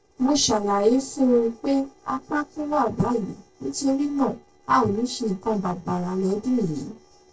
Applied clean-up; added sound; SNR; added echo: neural separator model SepFormer DNS4.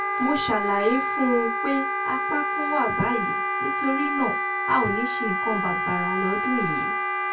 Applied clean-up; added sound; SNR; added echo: none; Wind instrument, woodwind instrument; -1 dB; reverberation time 0.2 s.